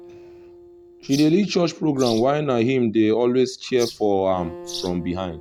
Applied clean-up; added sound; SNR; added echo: none; Bird vocalization, bird call, bird song + Acoustic guitar; 17 dB; none.